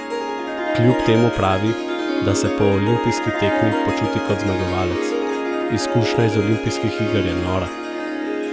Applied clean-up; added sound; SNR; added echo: none; Harp; 0 dB; none.